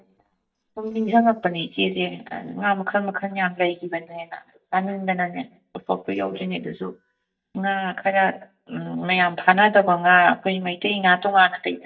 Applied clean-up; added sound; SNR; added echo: neural mask model DeepFilterNet 3.